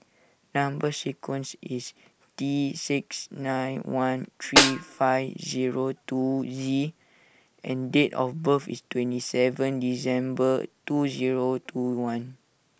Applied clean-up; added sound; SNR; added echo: none; Snare drum; -2 dB; none.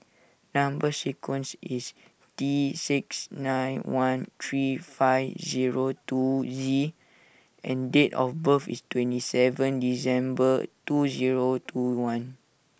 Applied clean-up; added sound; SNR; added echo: none; none; none; none.